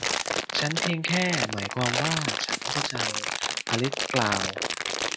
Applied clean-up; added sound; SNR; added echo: none; Crumpling, crinkling; -2 dB; none.